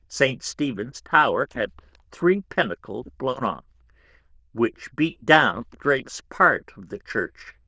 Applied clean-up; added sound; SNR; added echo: neural diffusion model UNIVERSE++.